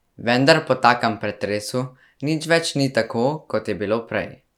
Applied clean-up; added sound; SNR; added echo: none; none; none; none.